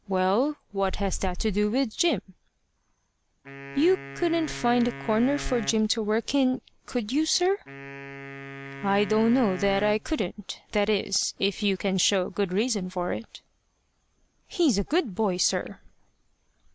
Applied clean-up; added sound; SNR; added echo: none; Wind instrument, woodwind instrument; 14 dB; none.